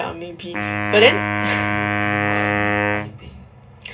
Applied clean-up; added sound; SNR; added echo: none; Wind instrument, woodwind instrument; -1 dB; reverberation time 0.2 s.